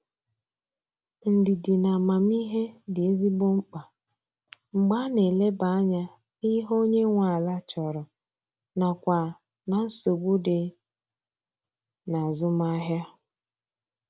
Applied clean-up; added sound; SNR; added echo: none; none; none; none.